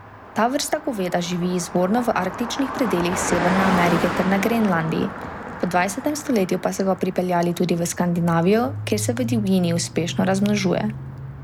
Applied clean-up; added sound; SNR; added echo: none; Car passing by; 8 dB; none.